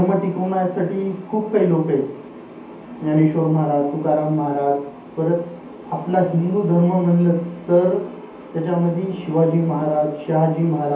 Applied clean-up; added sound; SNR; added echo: none; none; none; reverberation time 0.5 s.